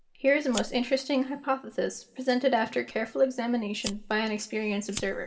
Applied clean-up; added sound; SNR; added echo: none; Fire; 16 dB; reverberation time 0.8 s.